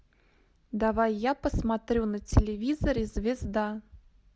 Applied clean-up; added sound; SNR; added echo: none; none; none; none.